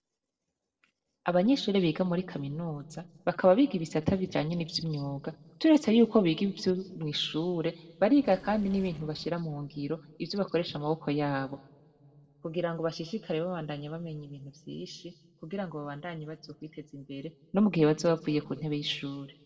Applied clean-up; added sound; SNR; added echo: neural separator model SepFormer DNS4.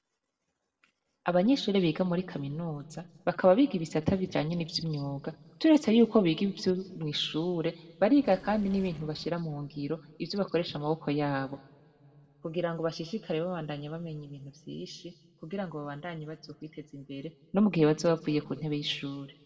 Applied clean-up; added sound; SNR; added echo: none; Engine / Mechanisms; 19 dB; reverberation time 1.3 s.